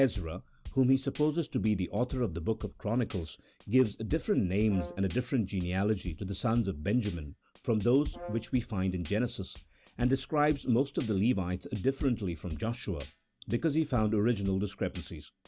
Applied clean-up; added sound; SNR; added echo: none; Drum / Drum kit + Brass instrument; 15 dB; none.